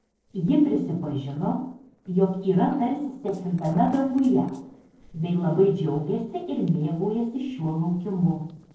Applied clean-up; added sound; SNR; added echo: neural separator model SepFormer DNS4.